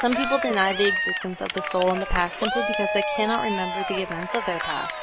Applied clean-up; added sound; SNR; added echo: none; Cheering; 2 dB; none.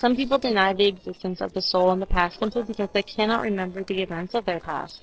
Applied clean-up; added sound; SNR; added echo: neural separator model SepFormer DNS4.